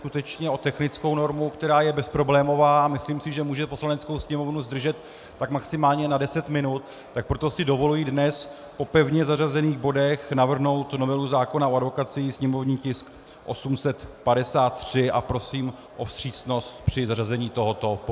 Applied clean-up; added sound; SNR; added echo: none; none; none; none.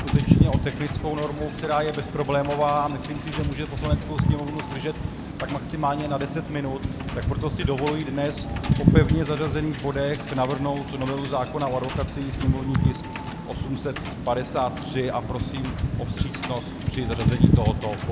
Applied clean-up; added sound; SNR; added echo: none; Wind / Boat, Water vehicle; -2 dB; none.